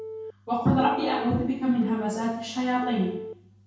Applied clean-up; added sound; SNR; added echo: none; Telephone; 13 dB; reverberation time 0.6 s.